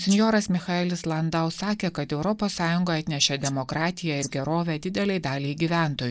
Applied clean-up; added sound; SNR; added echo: neural mask model Resemble Enhance denoiser.